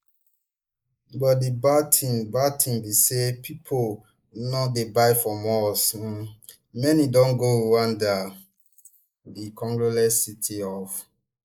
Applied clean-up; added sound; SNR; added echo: neural mask model Resemble Enhance denoiser.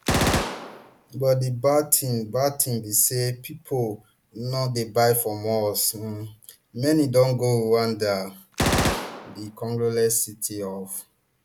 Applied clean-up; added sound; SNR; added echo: none; Gunshot, gunfire; 4 dB; none.